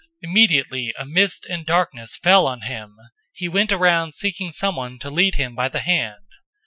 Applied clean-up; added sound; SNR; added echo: classical method Wiener filter.